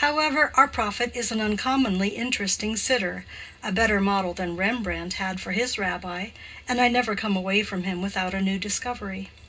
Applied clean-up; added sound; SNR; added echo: none; none; none; reverberation time 0.2 s.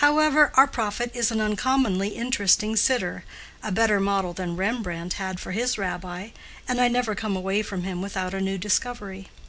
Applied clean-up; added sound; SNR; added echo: none; none; none; none.